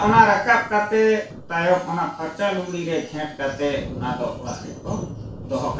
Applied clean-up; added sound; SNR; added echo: none; Thunder; 13 dB; reverberation time 0.3 s.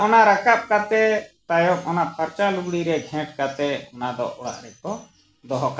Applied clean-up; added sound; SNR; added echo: none; none; none; none.